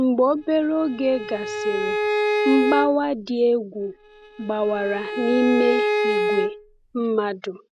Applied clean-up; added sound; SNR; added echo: none; Bowed string instrument; 3 dB; none.